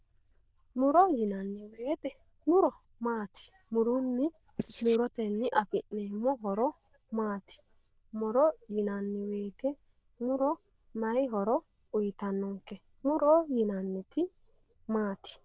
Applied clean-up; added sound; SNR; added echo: neural diffusion model UNIVERSE++.